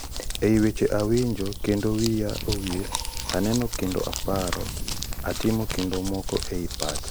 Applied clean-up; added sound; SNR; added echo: none; Crumpling, crinkling + Chewing, mastication; 4 dB; none.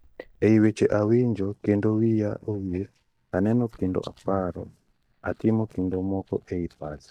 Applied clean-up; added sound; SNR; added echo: neural mask model DeepFilterNet 3.